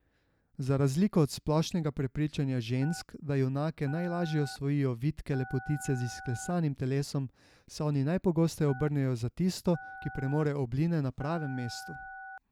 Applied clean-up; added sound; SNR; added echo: none; Telephone; 16 dB; none.